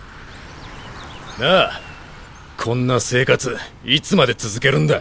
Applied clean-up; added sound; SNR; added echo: none; Bicycle; 19 dB; none.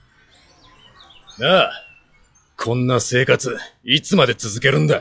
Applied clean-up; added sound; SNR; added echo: classical method log-MMSE.